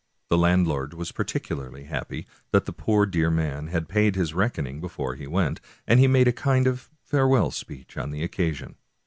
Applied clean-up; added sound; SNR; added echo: none; none; none; none.